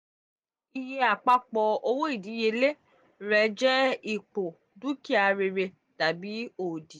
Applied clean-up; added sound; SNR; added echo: none; none; none; none.